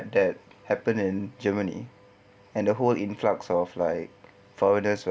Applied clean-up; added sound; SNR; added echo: none; none; none; none.